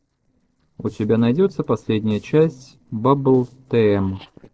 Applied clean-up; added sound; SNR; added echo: neural separator model SepFormer DNS4.